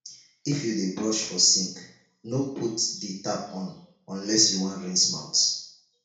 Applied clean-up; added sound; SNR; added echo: none; none; none; reverberation time 0.6 s.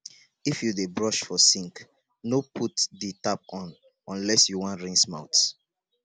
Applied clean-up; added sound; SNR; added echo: none; none; none; none.